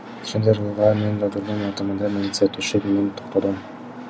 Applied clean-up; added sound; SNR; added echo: none; none; none; none.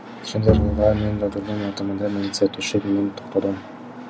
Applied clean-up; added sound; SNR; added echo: none; Bowed string instrument; 2 dB; none.